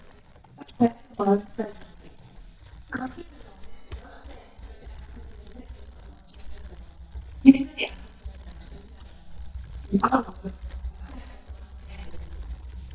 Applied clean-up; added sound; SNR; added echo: neural mask model DeepFilterNet 3.